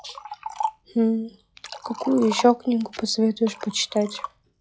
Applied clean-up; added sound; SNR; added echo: classical method log-MMSE.